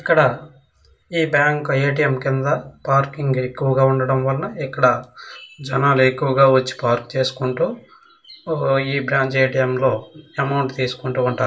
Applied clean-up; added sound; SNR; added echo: none; none; none; reverberation time 0.2 s.